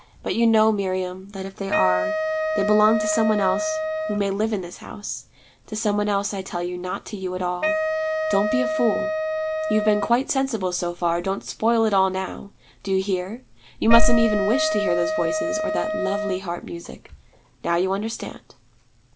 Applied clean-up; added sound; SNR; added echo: none; Wind instrument, woodwind instrument; 3 dB; none.